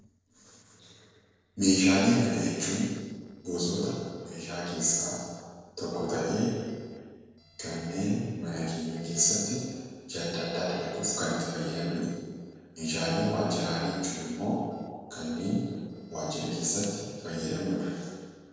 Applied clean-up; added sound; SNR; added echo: neural separator model SepFormer DNS4.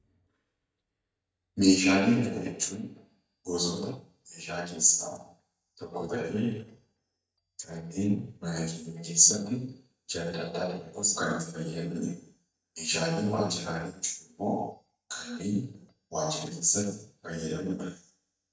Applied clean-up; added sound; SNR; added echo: neural mask model DeepFilterNet 3.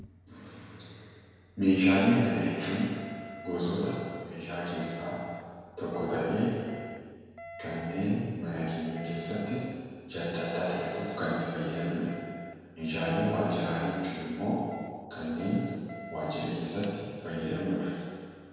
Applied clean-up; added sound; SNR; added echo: none; Alarm; 17 dB; reverberation time 1.9 s.